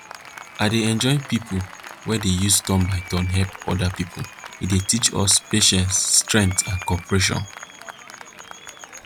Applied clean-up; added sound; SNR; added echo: none; Applause; 17 dB; none.